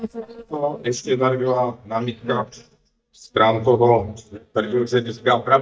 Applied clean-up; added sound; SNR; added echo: neural mask model DeepFilterNet 3.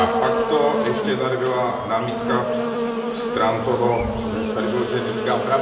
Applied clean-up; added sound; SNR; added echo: none; Buzz; 2 dB; reverberation time 1.2 s.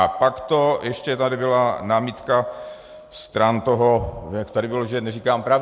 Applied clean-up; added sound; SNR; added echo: none; none; none; none.